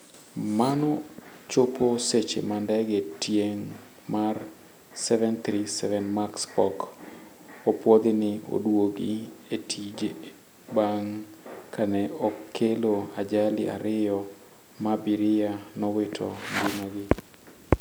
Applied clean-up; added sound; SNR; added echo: none; none; none; none.